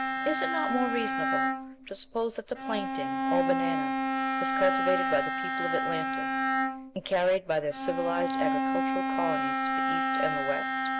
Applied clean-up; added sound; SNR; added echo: none; Bowed string instrument; -2 dB; none.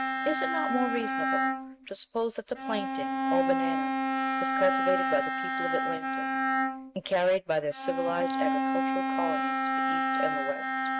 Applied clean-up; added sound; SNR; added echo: neural mask model RNNoise.